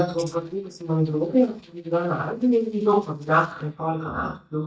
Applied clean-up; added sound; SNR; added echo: neural mask model DeepFilterNet 3.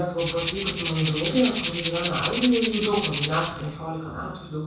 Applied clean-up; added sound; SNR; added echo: none; Rattle (instrument); 0 dB; reverberation time 0.7 s.